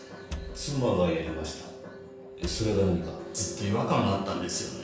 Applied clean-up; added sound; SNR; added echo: none; Wood; 13 dB; reverberation time 0.7 s.